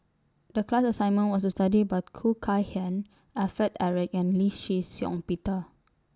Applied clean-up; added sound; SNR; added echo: none; none; none; none.